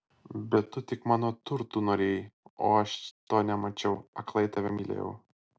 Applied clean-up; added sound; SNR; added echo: none; none; none; none.